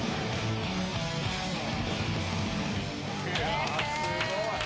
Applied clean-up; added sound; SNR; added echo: none; none; none; none.